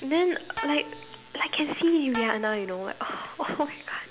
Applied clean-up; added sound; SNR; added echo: none; Bowed string instrument; 12 dB; none.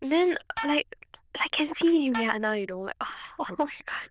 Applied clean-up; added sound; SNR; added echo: neural diffusion model UNIVERSE++.